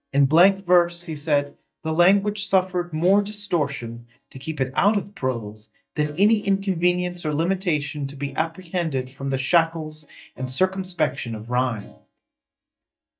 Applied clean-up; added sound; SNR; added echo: neural mask model DeepFilterNet 3.